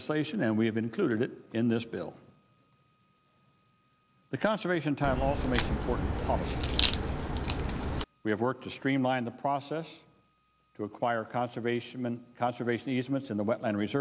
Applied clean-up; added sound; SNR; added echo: none; Crack; -4 dB; none.